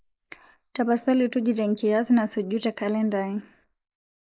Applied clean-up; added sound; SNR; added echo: neural mask model Resemble Enhance denoiser.